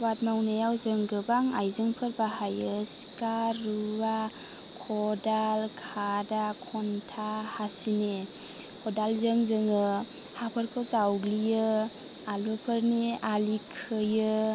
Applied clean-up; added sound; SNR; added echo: none; Rain; 18 dB; none.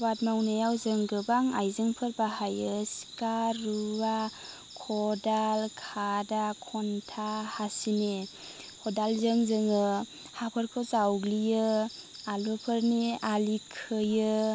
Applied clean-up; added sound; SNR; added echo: none; none; none; none.